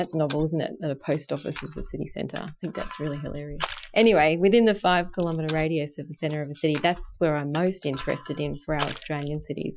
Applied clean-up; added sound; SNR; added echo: classical method Wiener filter.